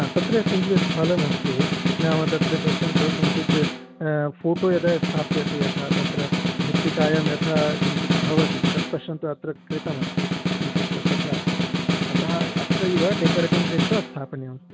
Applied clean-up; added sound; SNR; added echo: none; Snare drum; -3 dB; none.